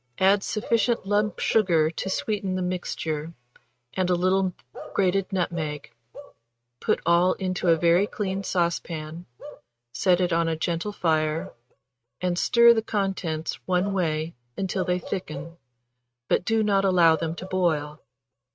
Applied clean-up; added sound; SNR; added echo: neural mask model RNNoise.